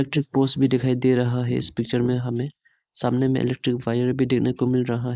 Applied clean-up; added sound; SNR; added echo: neural mask model Resemble Enhance denoiser.